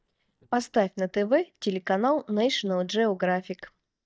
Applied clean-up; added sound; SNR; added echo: neural mask model DeepFilterNet 3.